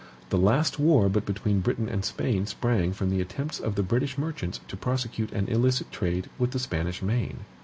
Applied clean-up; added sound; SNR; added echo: none; none; none; none.